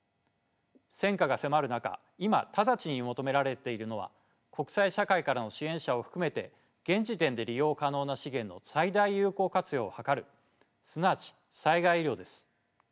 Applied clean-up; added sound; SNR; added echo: none; none; none; none.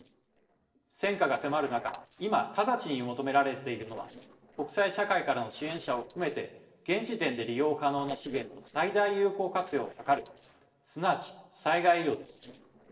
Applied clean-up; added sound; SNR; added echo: neural separator model SepFormer DNS4.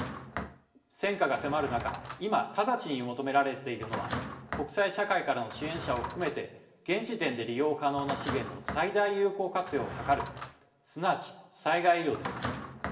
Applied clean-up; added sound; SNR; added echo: none; Drawer open or close; 10 dB; reverberation time 0.8 s.